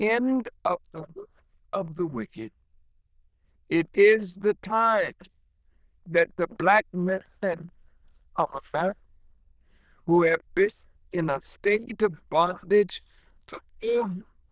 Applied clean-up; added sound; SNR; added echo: neural diffusion model UNIVERSE++.